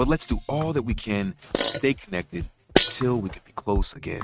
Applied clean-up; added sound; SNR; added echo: neural mask model RNNoise.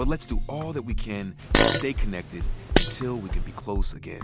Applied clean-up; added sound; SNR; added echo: none; Fart; 0 dB; none.